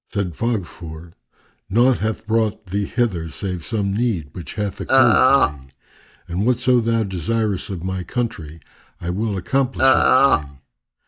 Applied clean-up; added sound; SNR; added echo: neural mask model DeepFilterNet 3.